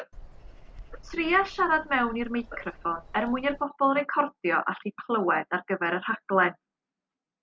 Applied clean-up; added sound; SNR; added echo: none; Bird vocalization, bird call, bird song; 18 dB; none.